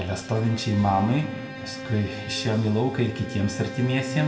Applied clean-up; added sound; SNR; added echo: none; Bowed string instrument; 12 dB; reverberation time 1.8 s.